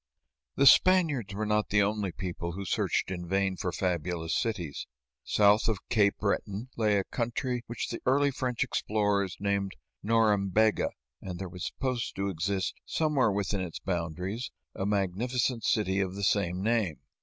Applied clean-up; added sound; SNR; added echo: none; none; none; none.